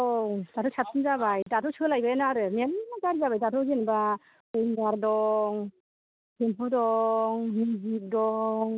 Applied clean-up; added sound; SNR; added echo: none; none; none; none.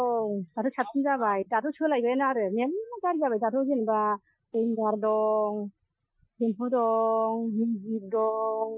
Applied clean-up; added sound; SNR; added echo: classical method Wiener filter.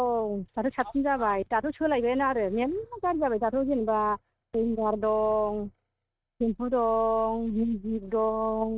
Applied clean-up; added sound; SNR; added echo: neural mask model RNNoise.